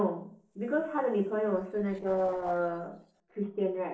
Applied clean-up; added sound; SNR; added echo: neural separator model SepFormer DNS4.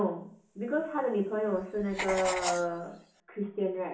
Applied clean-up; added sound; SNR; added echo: none; Writing; 10 dB; reverberation time 0.8 s.